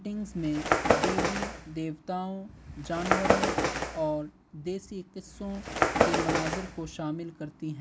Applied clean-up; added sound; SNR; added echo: none; Bird; -5 dB; none.